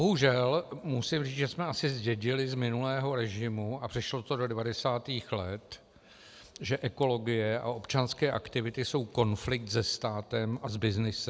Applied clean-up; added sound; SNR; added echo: none; none; none; none.